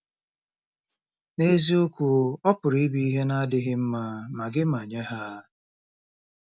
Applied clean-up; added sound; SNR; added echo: none; none; none; none.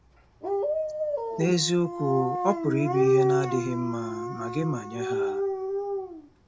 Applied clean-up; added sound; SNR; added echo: none; Dog; -1 dB; none.